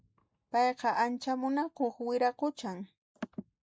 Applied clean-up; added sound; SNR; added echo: none; none; none; none.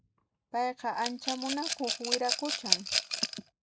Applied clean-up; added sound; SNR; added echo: none; Rattle / Glass; -2 dB; none.